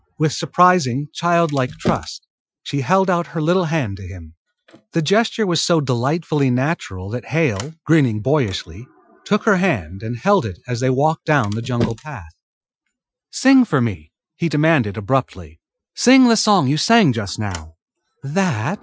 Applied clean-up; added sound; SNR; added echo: classical method Wiener filter.